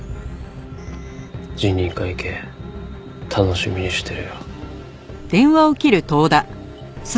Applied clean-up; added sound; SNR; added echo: none; none; none; none.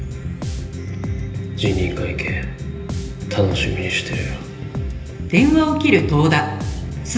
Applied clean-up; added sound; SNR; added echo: none; Bass guitar; 7 dB; reverberation time 1.4 s.